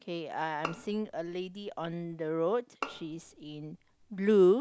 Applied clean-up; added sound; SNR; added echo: none; Bowed string instrument; 15 dB; none.